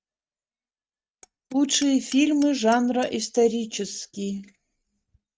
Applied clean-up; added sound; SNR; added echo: neural mask model RNNoise.